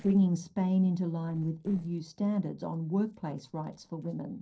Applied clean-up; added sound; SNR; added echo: neural separator model SepFormer DNS4.